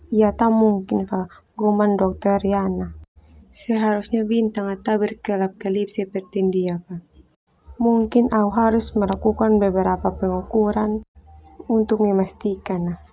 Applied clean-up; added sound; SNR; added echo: none; none; none; none.